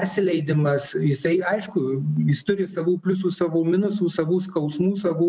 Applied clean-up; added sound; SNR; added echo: none; none; none; none.